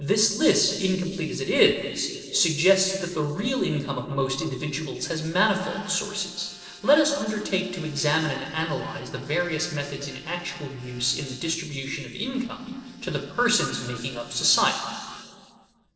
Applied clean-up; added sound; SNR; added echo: neural separator model SepFormer DNS4.